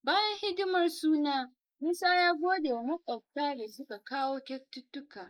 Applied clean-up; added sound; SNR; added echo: neural mask model Resemble Enhance denoiser.